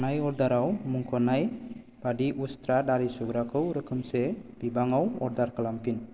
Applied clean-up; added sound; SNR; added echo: none; none; none; none.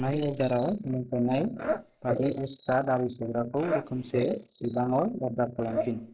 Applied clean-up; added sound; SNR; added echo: neural mask model Resemble Enhance denoiser.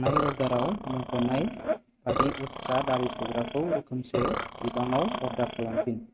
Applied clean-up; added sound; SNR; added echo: neural mask model RNNoise.